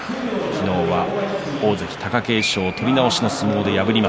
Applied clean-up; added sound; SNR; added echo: none; none; none; none.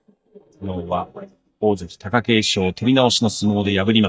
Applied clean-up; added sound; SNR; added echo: neural mask model DeepFilterNet 3.